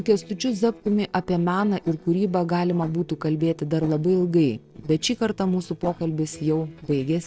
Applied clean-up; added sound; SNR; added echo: neural separator model SepFormer DNS4.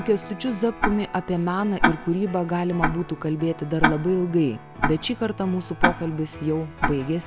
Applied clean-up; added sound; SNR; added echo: none; Tick-tock; 4 dB; none.